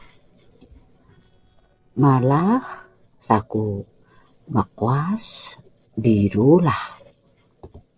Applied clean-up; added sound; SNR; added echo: neural separator model SepFormer DNS4.